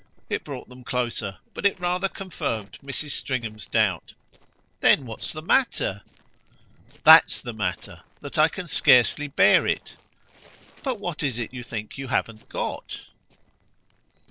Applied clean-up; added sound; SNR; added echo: neural separator model SepFormer DNS4.